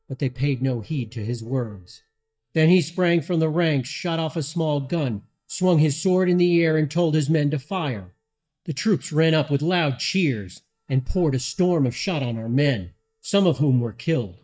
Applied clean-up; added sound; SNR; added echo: neural mask model DeepFilterNet 3.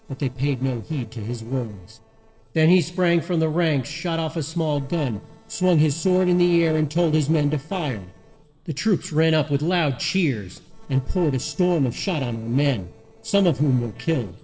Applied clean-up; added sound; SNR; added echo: neural separator model SepFormer DNS4.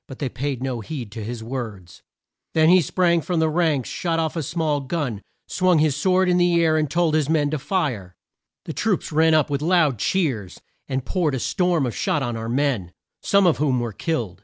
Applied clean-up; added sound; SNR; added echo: none; none; none; none.